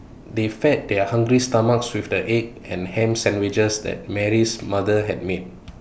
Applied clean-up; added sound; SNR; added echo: none; none; none; none.